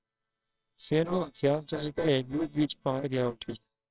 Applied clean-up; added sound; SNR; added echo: neural separator model SepFormer WHAMR!.